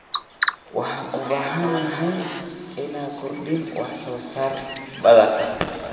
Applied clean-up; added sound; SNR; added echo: none; Bird vocalization, bird call, bird song; 9 dB; reverberation time 2.7 s.